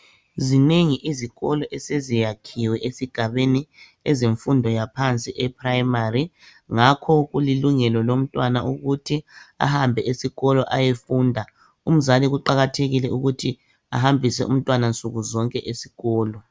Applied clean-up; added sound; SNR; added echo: none; none; none; none.